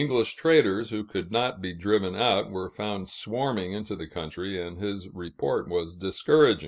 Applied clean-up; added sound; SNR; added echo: none; none; none; none.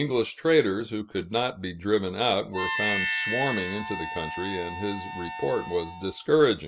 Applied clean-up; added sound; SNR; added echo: none; Harmonica; 5 dB; none.